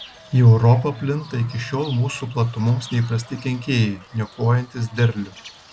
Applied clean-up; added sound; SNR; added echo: none; Bird / Fowl; 20 dB; none.